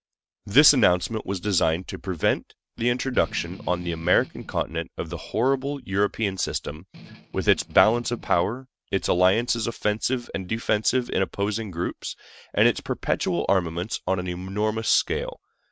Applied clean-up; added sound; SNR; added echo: neural mask model RNNoise.